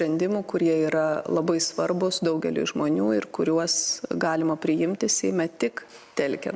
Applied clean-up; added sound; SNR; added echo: none; none; none; none.